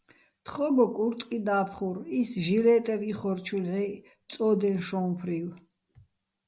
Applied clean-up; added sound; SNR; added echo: none; none; none; none.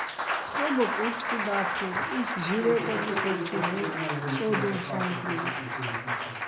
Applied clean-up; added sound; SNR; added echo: none; Applause; -1 dB; none.